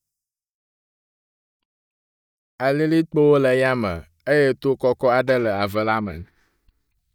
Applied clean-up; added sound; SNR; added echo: neural mask model DeepFilterNet 3.